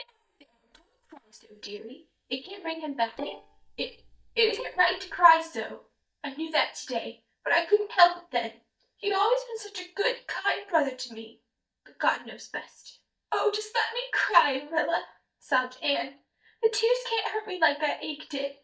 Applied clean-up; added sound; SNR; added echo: neural mask model DeepFilterNet 3.